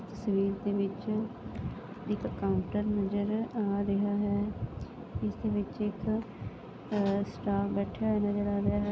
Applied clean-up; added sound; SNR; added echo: none; none; none; none.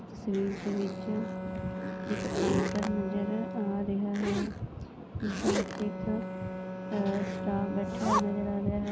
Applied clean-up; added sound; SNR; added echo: none; Zipper (clothing) + Bowed string instrument; 3 dB; none.